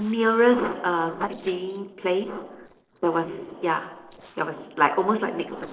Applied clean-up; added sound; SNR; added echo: neural separator model SepFormer DNS4.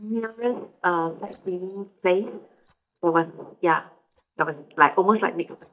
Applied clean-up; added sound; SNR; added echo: neural mask model DeepFilterNet 3.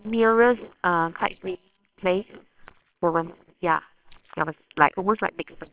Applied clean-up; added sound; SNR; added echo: neural separator model SepFormer WHAMR!.